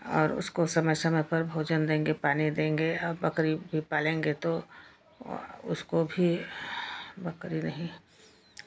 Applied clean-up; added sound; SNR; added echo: none; none; none; none.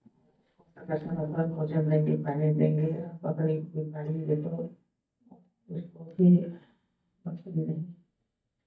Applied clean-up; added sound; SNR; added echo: neural mask model DeepFilterNet 3.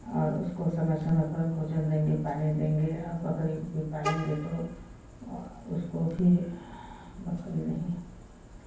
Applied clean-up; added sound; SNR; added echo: none; Vehicle horn, car horn, honking; 14 dB; reverberation time 0.9 s.